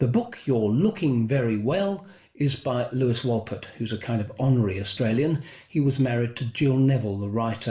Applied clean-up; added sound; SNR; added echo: none; none; none; reverberation time 0.4 s.